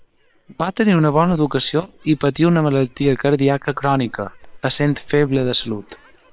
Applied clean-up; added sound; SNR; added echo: neural separator model SepFormer WHAM!.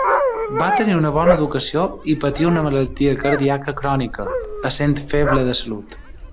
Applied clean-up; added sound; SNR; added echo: none; Dog; 4 dB; none.